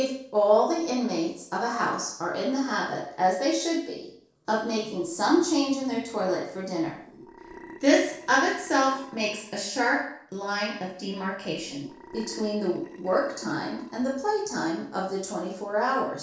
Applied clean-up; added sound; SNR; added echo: neural separator model SepFormer DNS4.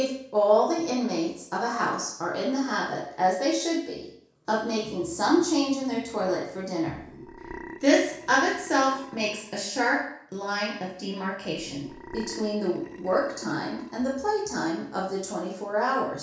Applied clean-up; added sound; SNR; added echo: none; Burping, eructation; 17 dB; reverberation time 0.6 s.